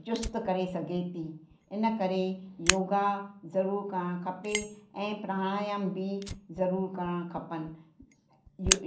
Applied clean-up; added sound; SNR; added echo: none; Fire; 6 dB; reverberation time 0.6 s.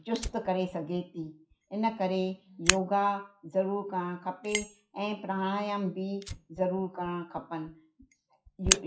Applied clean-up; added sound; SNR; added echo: classical method WPE with log-MMSE.